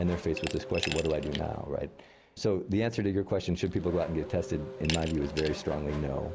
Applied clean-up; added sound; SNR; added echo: none; Glass + Race car, auto racing / Accelerating, revving, vroom; 10 dB; none.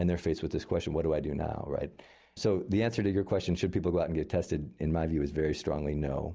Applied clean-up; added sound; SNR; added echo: none; none; none; none.